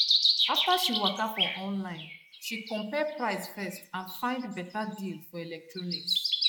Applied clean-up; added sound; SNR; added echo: neural mask model Resemble Enhance denoiser.